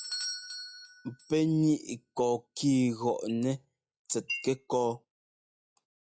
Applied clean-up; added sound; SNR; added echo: classical method log-MMSE.